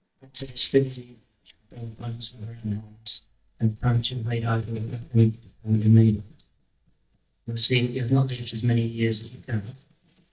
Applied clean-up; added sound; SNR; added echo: neural mask model DeepFilterNet 3.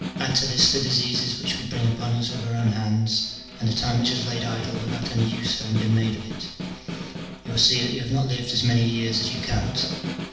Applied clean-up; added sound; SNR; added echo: none; Snare drum; 10 dB; reverberation time 0.8 s.